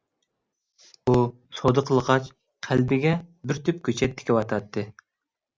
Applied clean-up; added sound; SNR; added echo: none; none; none; none.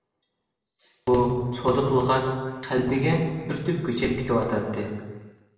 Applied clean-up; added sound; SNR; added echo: none; none; none; reverberation time 1.2 s.